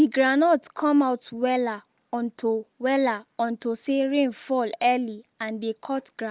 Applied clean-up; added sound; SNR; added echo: none; none; none; none.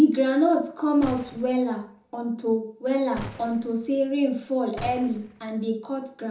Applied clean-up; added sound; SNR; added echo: none; Gunshot, gunfire; 18 dB; reverberation time 0.5 s.